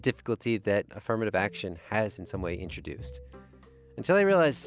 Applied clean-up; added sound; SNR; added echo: none; none; none; none.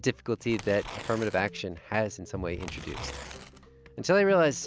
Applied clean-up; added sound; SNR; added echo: none; Tearing; 16 dB; none.